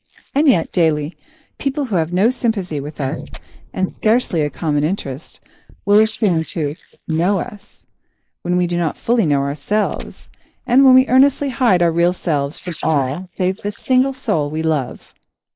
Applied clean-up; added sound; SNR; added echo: neural mask model Resemble Enhance denoiser.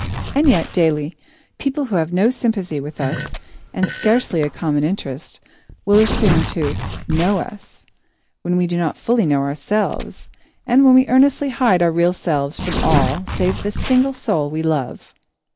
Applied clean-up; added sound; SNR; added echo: none; Tearing + Fart; 8 dB; none.